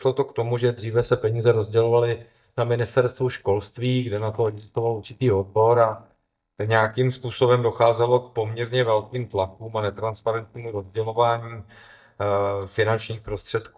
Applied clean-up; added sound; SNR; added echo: neural mask model DeepFilterNet 3.